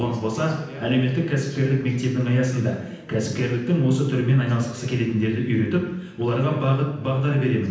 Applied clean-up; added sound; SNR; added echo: none; none; none; reverberation time 0.9 s.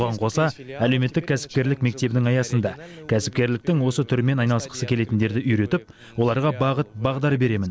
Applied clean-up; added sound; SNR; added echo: none; none; none; none.